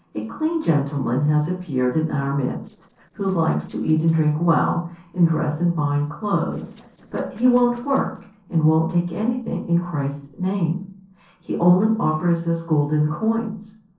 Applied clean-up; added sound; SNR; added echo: neural separator model SepFormer DNS4.